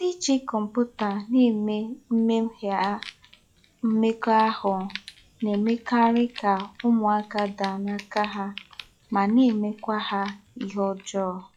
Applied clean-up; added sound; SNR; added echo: classical method log-MMSE.